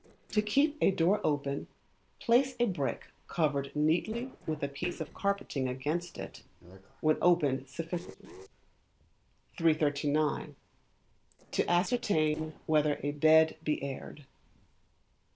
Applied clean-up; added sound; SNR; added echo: neural separator model SepFormer DNS4.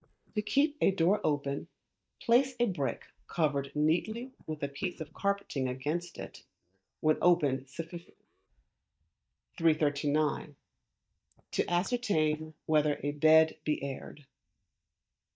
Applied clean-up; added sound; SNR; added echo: neural mask model DeepFilterNet 3.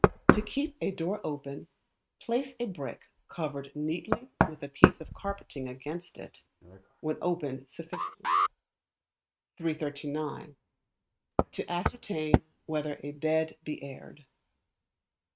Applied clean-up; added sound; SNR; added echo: neural mask model RNNoise.